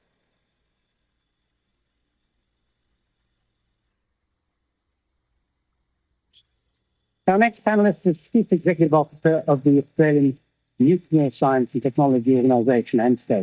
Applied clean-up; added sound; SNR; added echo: neural mask model DeepFilterNet 3.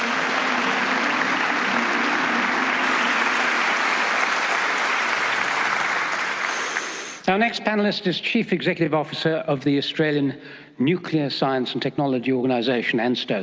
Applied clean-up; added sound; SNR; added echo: none; none; none; none.